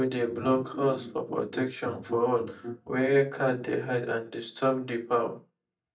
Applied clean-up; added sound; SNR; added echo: neural mask model DeepFilterNet 3.